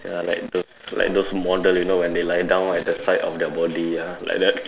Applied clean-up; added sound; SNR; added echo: none; Gong; 12 dB; none.